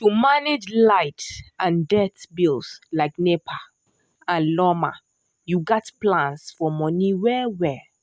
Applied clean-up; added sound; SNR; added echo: none; none; none; none.